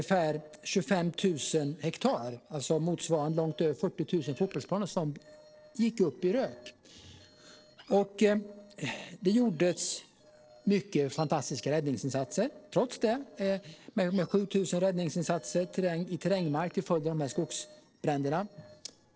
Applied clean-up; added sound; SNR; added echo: neural separator model SepFormer DNS4.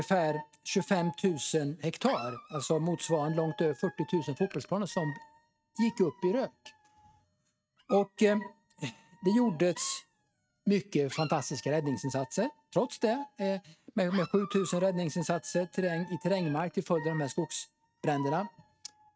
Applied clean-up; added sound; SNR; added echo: neural mask model RNNoise.